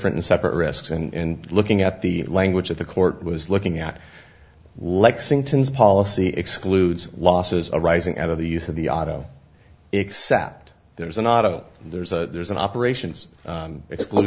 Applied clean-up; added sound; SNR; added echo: none; none; none; none.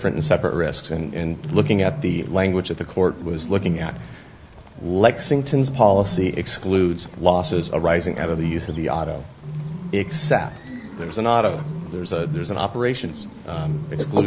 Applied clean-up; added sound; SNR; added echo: none; Bird; 9 dB; none.